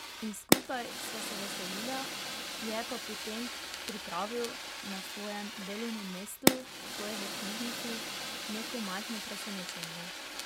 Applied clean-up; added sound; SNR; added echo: none; Fire; -5 dB; none.